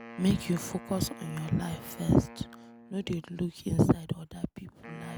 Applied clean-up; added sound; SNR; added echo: none; Wind instrument, woodwind instrument; 17 dB; none.